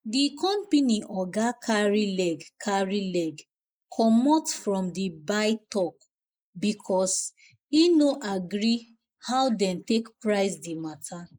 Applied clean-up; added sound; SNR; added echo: neural mask model Resemble Enhance denoiser.